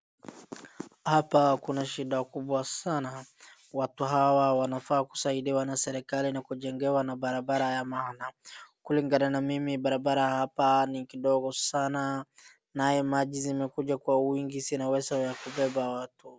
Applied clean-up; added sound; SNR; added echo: none; none; none; none.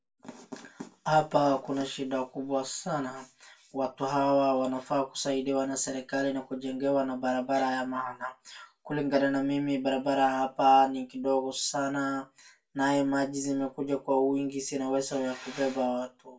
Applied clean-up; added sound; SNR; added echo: none; none; none; reverberation time 0.2 s.